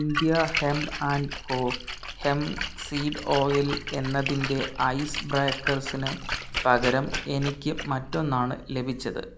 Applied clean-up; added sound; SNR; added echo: none; Splash, splatter; 7 dB; none.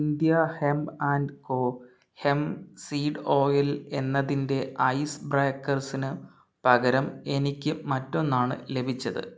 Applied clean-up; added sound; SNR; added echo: none; none; none; none.